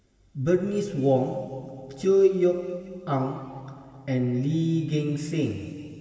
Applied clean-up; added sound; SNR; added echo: none; none; none; reverberation time 2.6 s.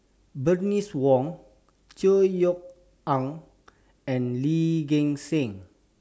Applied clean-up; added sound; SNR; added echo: none; none; none; none.